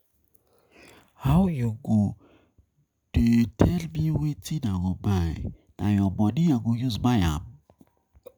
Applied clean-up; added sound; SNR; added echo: none; none; none; none.